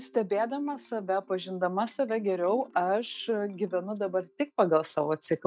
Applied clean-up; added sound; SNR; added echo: neural mask model DeepFilterNet 3.